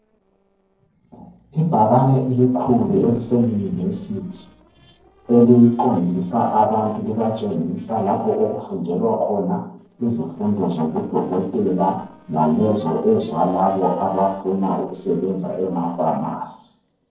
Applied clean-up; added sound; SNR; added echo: neural separator model SepFormer DNS4.